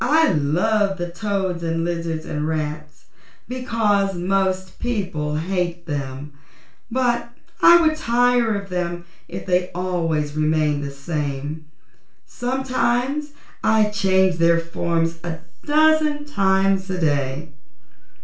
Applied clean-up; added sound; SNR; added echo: none; none; none; reverberation time 0.3 s.